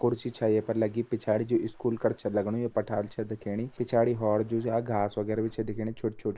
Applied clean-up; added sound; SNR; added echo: neural mask model Resemble Enhance denoiser.